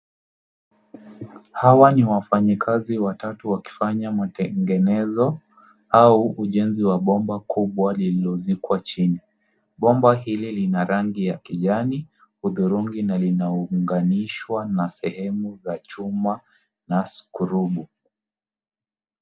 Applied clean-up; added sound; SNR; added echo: none; none; none; none.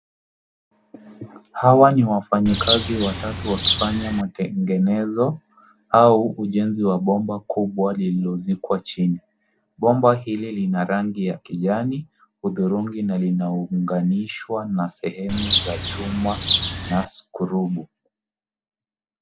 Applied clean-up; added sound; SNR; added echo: none; Bird; 3 dB; none.